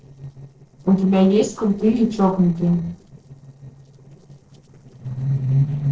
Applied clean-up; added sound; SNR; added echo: neural separator model SepFormer DNS4.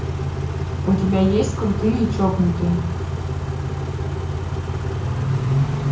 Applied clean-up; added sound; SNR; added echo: none; Idling / Accelerating, revving, vroom / Car; -1 dB; reverberation time 0.6 s.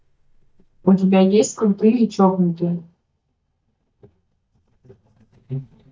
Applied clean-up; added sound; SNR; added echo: neural mask model DeepFilterNet 3.